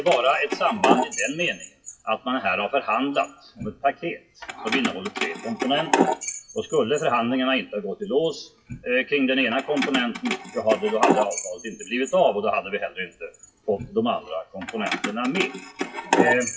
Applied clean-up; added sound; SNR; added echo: classical method WPE with log-MMSE.